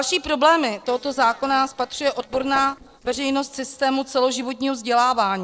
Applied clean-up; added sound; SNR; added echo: neural separator model SepFormer DNS4.